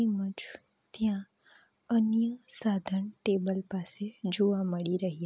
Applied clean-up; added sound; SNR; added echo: none; none; none; none.